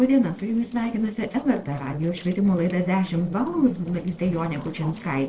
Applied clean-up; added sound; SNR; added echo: neural separator model SepFormer DNS4.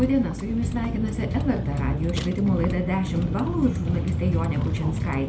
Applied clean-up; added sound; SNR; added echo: none; Vehicle; 2 dB; reverberation time 0.3 s.